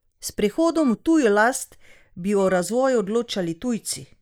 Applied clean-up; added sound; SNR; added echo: neural mask model DeepFilterNet 3.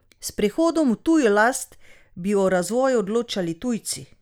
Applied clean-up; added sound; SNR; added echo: none; none; none; none.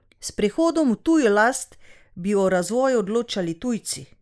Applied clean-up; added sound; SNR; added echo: neural mask model Resemble Enhance denoiser.